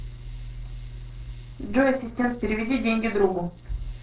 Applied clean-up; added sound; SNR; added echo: neural separator model SepFormer DNS4.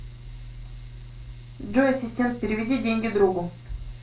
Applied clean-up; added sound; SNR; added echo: none; Mechanical fan; 17 dB; reverberation time 0.2 s.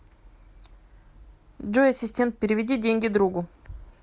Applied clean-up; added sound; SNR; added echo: none; none; none; none.